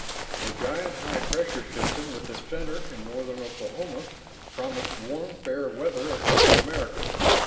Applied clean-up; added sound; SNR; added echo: none; Zipper (clothing); -5 dB; reverberation time 1.3 s.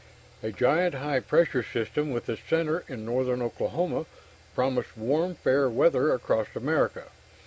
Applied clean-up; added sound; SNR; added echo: none; none; none; none.